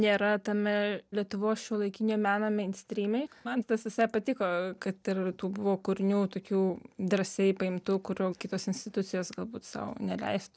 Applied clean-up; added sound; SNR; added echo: none; none; none; none.